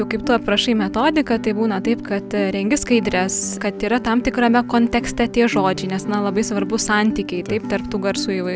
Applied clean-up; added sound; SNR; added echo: none; Guitar; 9 dB; none.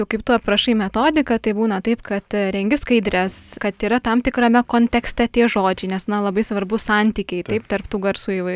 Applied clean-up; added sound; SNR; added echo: none; none; none; none.